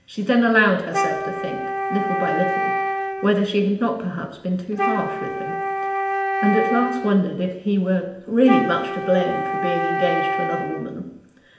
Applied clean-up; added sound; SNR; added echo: none; Wind instrument, woodwind instrument; 3 dB; reverberation time 0.8 s.